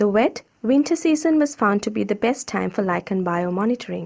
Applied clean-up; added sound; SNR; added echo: none; none; none; none.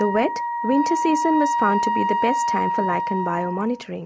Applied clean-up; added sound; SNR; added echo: none; Wind instrument, woodwind instrument; 0 dB; none.